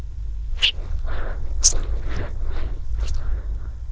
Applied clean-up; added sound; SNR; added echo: neural diffusion model UNIVERSE++.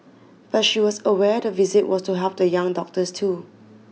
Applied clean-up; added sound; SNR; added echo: none; none; none; none.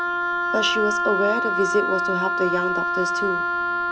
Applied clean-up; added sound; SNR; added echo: none; Wind instrument, woodwind instrument; -3 dB; none.